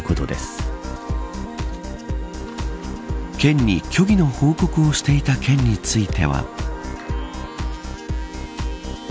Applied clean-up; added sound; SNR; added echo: none; Wind instrument, woodwind instrument; 18 dB; none.